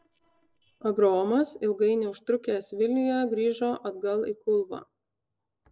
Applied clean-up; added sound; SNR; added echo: neural separator model SepFormer DNS4.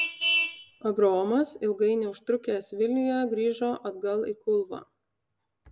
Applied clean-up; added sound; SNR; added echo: none; Vehicle horn, car horn, honking; 9 dB; none.